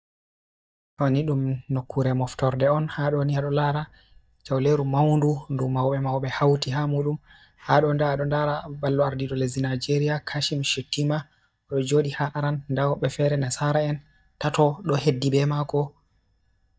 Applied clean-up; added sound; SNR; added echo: neural mask model DeepFilterNet 3.